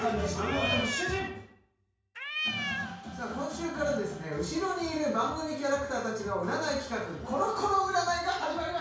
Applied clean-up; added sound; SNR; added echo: none; Cat; 3 dB; reverberation time 0.5 s.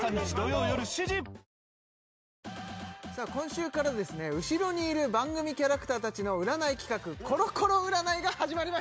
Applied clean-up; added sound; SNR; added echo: none; none; none; none.